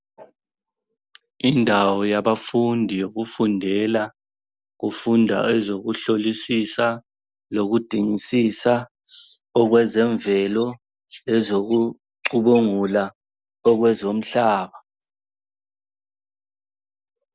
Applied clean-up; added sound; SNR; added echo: none; none; none; none.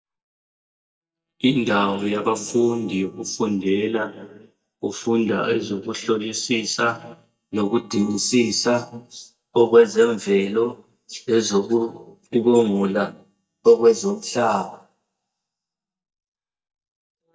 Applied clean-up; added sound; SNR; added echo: neural mask model DeepFilterNet 3.